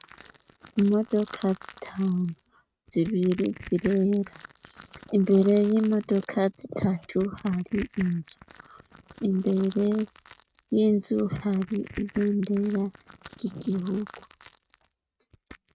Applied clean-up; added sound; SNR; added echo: neural mask model RNNoise.